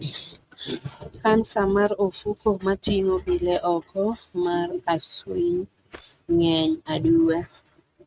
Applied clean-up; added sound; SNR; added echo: neural mask model RNNoise.